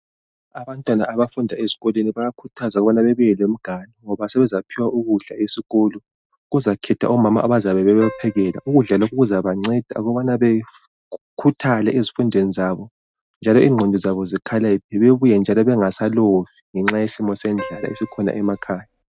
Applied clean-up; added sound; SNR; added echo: neural mask model RNNoise.